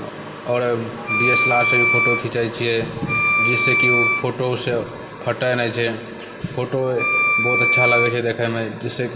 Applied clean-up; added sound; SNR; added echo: none; Wind instrument, woodwind instrument; -4 dB; reverberation time 2.7 s.